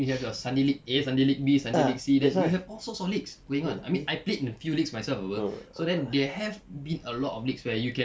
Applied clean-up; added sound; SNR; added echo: none; none; none; none.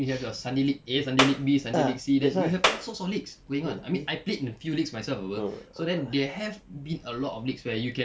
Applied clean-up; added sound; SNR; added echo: none; Clapping; -1 dB; none.